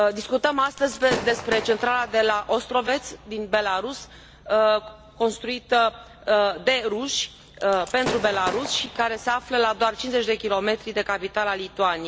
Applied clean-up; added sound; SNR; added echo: none; Gunshot, gunfire / Fireworks; 15 dB; none.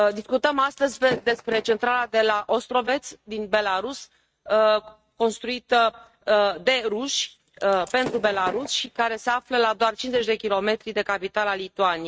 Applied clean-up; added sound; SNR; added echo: neural mask model RNNoise.